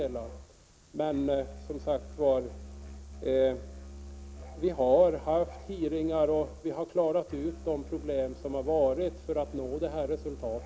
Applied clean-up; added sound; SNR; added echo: none; Musical instrument; 14 dB; none.